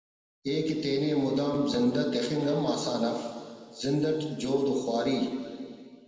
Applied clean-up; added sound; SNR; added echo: none; none; none; reverberation time 2.3 s.